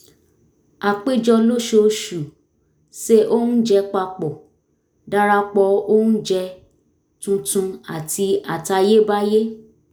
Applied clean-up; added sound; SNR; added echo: none; none; none; none.